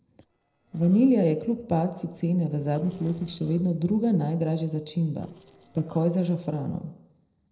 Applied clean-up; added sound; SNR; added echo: neural separator model SepFormer DNS4.